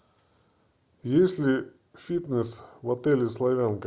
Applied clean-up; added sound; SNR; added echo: none; none; none; none.